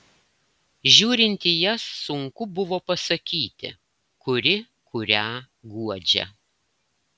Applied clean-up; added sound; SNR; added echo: none; none; none; none.